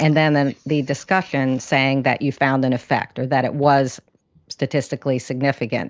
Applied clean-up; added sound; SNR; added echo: neural mask model Resemble Enhance denoiser.